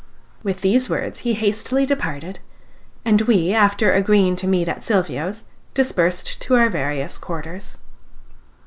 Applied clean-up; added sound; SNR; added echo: none; none; none; none.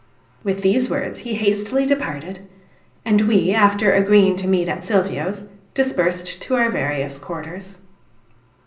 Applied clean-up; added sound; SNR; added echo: none; none; none; reverberation time 0.5 s.